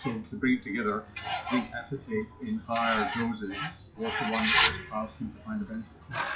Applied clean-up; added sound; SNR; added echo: classical method WPE with log-MMSE.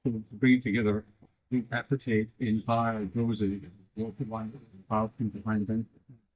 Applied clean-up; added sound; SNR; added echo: neural mask model DeepFilterNet 3.